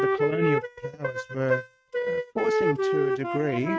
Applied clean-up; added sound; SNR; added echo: neural mask model RNNoise.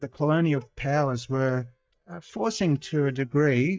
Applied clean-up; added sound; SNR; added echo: neural mask model DeepFilterNet 3.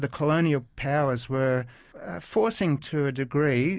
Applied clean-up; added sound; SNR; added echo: none; none; none; none.